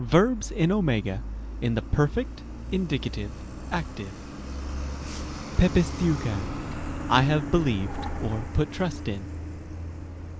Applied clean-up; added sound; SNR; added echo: none; Truck; 7 dB; none.